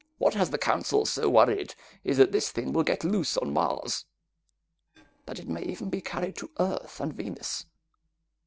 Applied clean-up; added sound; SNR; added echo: neural separator model SepFormer DNS4.